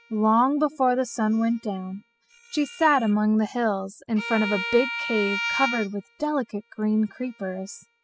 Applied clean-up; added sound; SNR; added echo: classical method spectral subtraction.